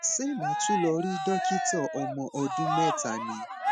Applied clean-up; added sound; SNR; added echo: classical method spectral subtraction.